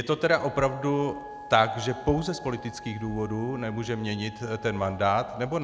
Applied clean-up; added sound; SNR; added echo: none; Wind instrument, woodwind instrument; 16 dB; none.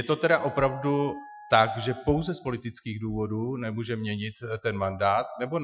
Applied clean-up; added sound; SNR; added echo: classical method Wiener filter.